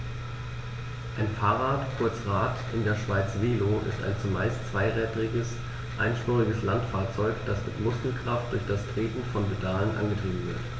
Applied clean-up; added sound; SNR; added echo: none; none; none; none.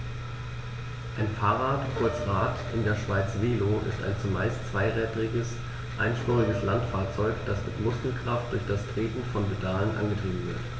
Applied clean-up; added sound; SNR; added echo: none; Piano; 12 dB; none.